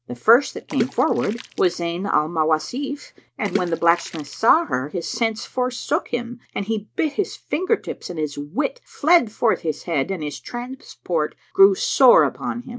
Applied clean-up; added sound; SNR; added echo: none; Water / Splash, splatter; 14 dB; none.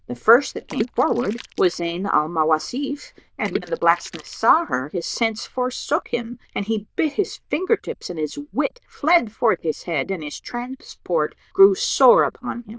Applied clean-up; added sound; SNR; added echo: neural diffusion model UNIVERSE++.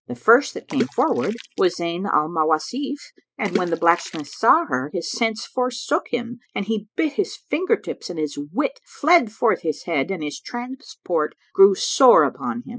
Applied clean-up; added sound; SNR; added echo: classical method spectral subtraction.